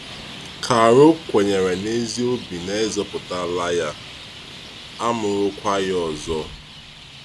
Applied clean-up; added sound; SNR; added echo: none; Traffic noise, roadway noise; 16 dB; none.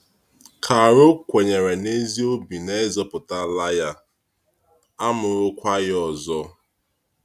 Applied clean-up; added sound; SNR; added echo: none; none; none; none.